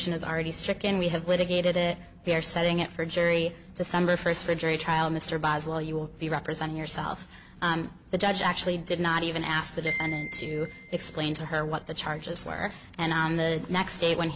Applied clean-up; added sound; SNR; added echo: none; Marimba, xylophone; 12 dB; none.